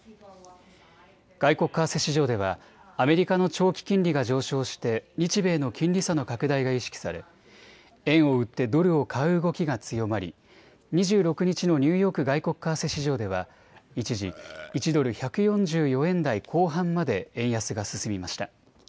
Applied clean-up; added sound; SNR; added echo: none; Burping, eructation; 19 dB; none.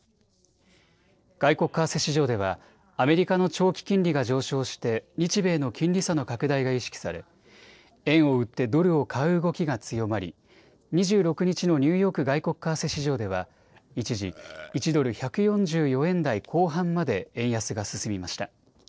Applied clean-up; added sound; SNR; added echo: neural separator model SepFormer DNS4.